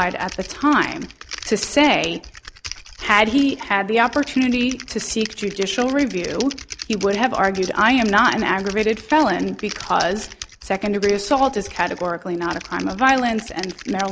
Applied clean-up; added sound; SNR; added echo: none; Typing; 16 dB; none.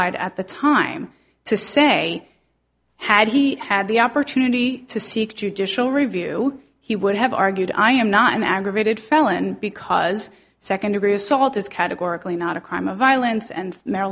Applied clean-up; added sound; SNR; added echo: none; none; none; none.